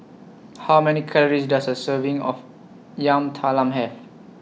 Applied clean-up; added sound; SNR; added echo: none; none; none; none.